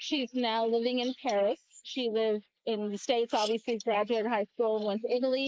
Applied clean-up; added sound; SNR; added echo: neural mask model Resemble Enhance denoiser.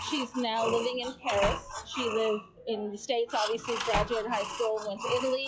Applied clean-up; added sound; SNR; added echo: classical method log-MMSE.